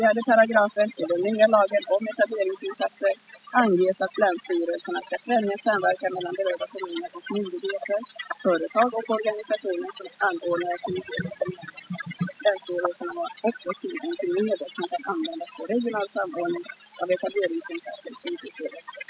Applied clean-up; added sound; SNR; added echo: classical method spectral subtraction.